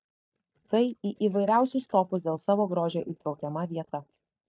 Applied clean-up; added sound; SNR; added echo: neural mask model DeepFilterNet 3.